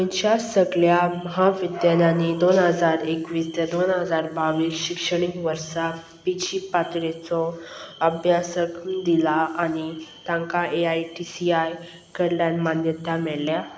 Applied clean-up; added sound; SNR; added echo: none; none; none; none.